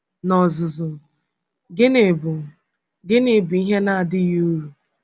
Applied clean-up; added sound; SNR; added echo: none; none; none; none.